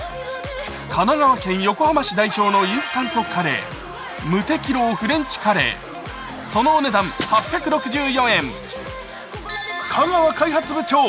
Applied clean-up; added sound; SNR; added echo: none; none; none; none.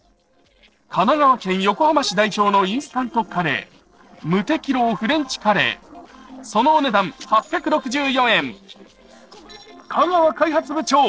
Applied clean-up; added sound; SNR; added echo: neural separator model SepFormer DNS4.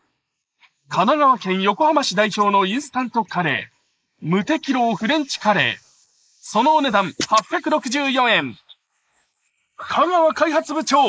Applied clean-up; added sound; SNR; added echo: neural mask model Resemble Enhance denoiser.